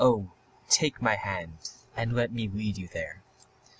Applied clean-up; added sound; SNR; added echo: none; none; none; none.